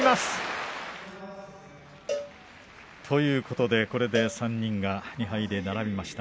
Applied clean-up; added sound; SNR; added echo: none; Cowbell; 11 dB; none.